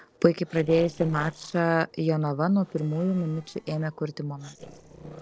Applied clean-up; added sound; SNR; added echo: neural separator model SepFormer DNS4.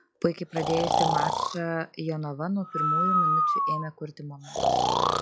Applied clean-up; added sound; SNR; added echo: classical method log-MMSE.